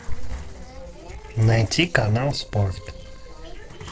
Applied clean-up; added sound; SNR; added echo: neural separator model SepFormer DNS4.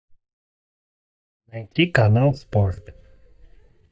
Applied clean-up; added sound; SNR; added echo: neural mask model DeepFilterNet 3.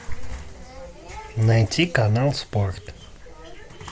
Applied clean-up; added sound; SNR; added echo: none; none; none; none.